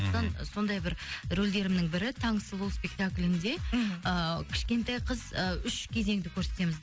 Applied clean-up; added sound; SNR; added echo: none; none; none; none.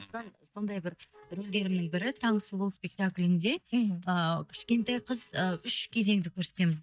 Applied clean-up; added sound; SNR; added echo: neural mask model DeepFilterNet 3.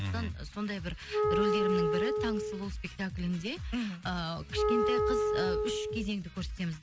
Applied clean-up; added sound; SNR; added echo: none; Wind instrument, woodwind instrument; -3 dB; none.